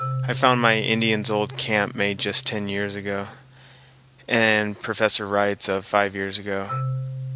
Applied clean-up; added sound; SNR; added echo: none; Marimba, xylophone; 10 dB; none.